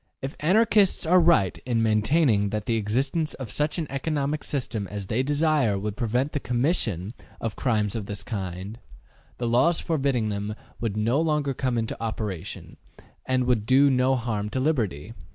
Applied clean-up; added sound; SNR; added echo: none; none; none; none.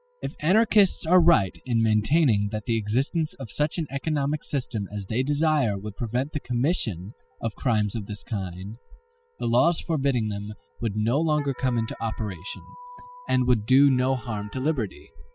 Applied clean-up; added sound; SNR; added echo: classical method spectral subtraction.